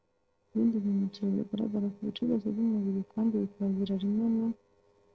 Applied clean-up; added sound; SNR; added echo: neural separator model SepFormer DNS4.